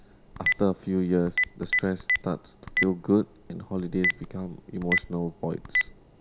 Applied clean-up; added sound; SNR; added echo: none; Telephone; 2 dB; none.